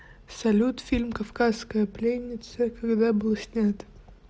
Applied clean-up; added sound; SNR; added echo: none; none; none; none.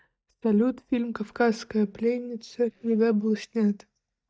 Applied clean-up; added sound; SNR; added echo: neural mask model DeepFilterNet 3.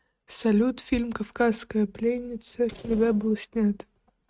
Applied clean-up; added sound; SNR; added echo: neural mask model RNNoise.